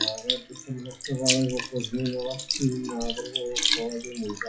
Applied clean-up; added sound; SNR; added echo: classical method WPE with log-MMSE.